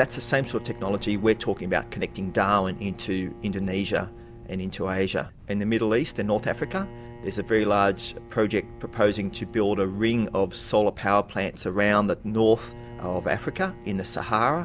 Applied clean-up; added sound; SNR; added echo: none; Bowed string instrument; 19 dB; none.